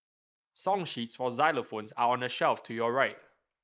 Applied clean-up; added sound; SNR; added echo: neural mask model Resemble Enhance denoiser.